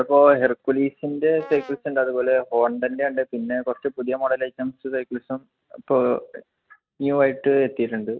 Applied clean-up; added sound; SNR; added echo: neural mask model RNNoise.